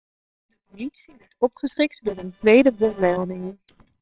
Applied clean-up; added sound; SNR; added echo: neural separator model SepFormer WHAMR!.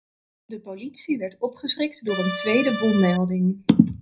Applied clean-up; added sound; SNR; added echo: none; Accordion; 7 dB; reverberation time 0.4 s.